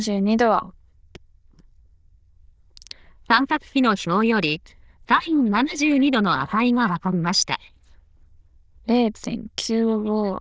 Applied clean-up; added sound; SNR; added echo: neural diffusion model UNIVERSE++.